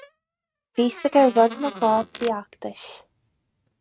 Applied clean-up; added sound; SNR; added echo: neural mask model RNNoise.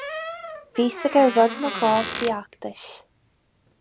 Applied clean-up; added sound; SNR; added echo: none; Door; 10 dB; none.